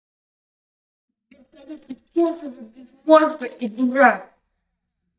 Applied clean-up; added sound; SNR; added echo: neural mask model DeepFilterNet 3.